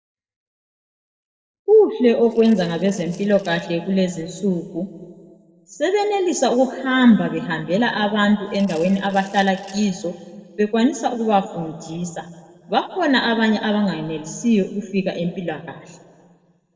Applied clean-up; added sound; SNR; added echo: neural separator model SepFormer DNS4.